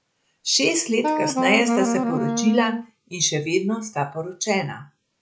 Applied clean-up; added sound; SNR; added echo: none; Wind instrument, woodwind instrument; 0 dB; none.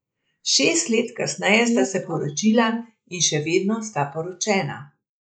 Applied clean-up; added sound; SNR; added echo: neural mask model Resemble Enhance denoiser.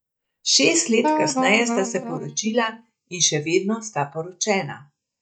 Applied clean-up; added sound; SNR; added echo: neural mask model DeepFilterNet 3.